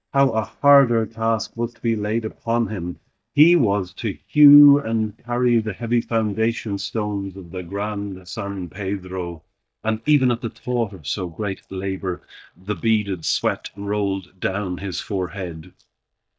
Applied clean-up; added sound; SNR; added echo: neural mask model DeepFilterNet 3.